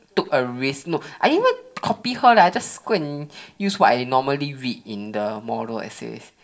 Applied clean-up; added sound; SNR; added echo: none; none; none; reverberation time 0.3 s.